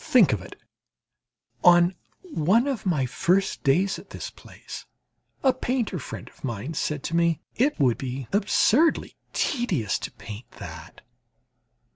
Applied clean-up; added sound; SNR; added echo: none; none; none; none.